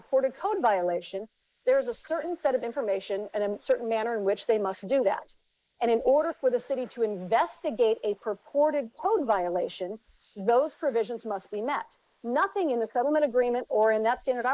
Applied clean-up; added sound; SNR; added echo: neural mask model Resemble Enhance denoiser.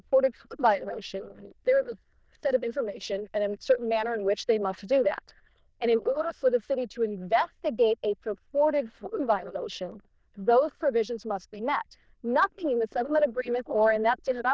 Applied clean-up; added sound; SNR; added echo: neural diffusion model UNIVERSE++.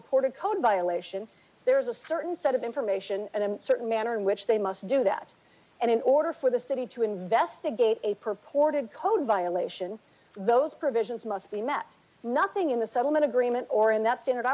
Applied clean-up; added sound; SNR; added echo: none; none; none; none.